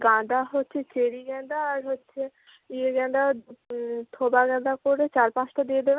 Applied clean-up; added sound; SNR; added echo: none; none; none; none.